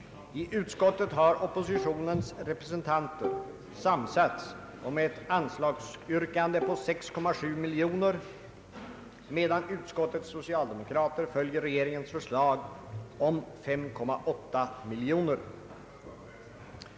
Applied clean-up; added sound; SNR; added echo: none; Bowed string instrument; 9 dB; none.